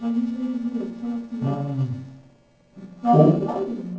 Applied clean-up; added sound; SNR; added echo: neural separator model SepFormer DNS4.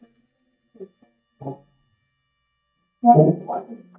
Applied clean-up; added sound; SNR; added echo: neural mask model DeepFilterNet 3.